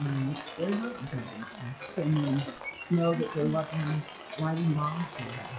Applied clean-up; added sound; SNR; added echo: classical method log-MMSE.